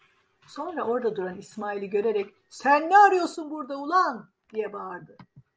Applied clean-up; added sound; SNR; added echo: none; none; none; none.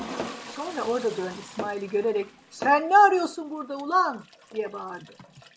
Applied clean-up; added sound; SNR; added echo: none; Toilet flush + Tap / Hammer; 15 dB; none.